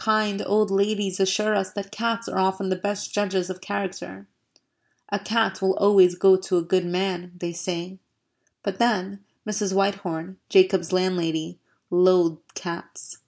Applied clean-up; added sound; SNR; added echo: none; none; none; none.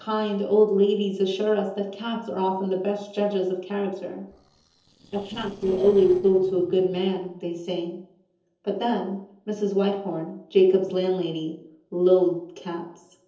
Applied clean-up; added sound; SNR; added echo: neural separator model SepFormer DNS4.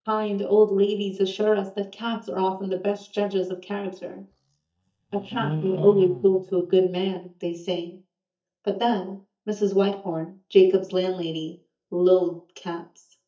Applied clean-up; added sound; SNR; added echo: neural mask model DeepFilterNet 3.